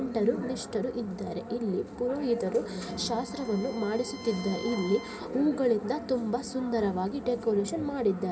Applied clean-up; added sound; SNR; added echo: none; Bowed string instrument; 18 dB; reverberation time 0.3 s.